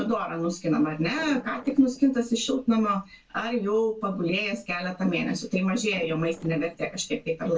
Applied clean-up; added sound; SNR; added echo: neural separator model SepFormer DNS4.